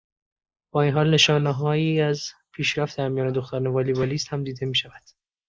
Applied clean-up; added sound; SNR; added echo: neural mask model Resemble Enhance denoiser.